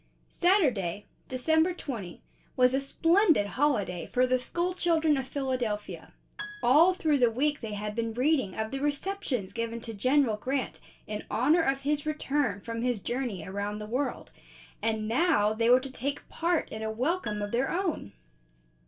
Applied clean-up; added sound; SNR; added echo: none; Piano; 18 dB; reverberation time 0.2 s.